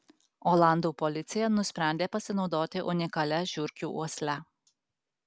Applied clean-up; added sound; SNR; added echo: none; none; none; none.